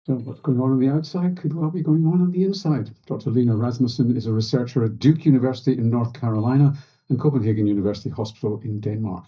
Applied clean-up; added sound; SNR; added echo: neural mask model DeepFilterNet 3.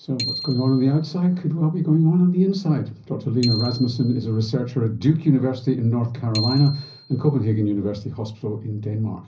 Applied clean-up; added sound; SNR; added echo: none; Bicycle bell; 15 dB; reverberation time 0.5 s.